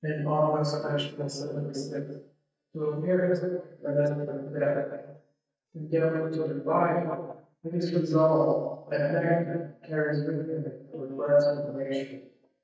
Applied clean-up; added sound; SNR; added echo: neural mask model DeepFilterNet 3.